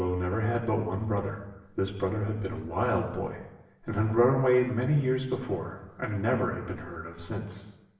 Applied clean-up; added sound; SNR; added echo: none; none; none; reverberation time 0.9 s.